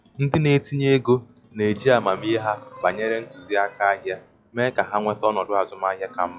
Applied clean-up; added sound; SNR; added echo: classical method log-MMSE.